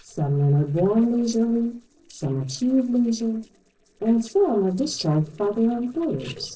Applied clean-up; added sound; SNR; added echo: neural separator model SepFormer DNS4.